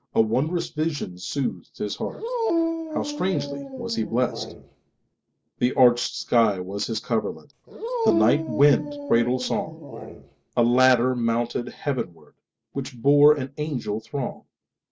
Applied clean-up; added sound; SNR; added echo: none; Dog; 5 dB; none.